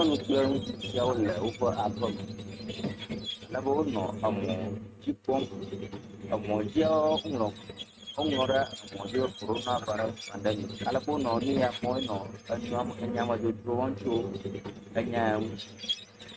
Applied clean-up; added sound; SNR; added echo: neural mask model RNNoise.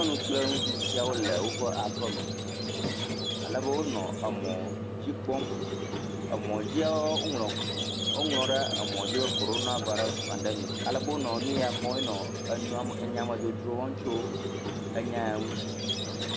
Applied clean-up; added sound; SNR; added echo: none; Squeak; -1 dB; none.